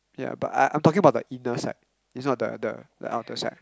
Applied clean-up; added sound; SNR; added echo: none; none; none; none.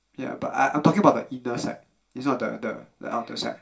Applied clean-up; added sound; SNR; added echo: none; none; none; reverberation time 0.2 s.